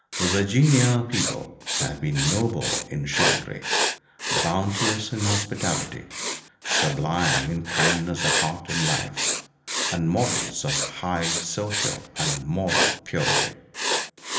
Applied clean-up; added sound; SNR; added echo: none; Writing; 0 dB; reverberation time 0.8 s.